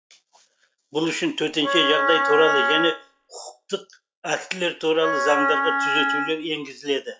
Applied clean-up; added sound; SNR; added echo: classical method log-MMSE.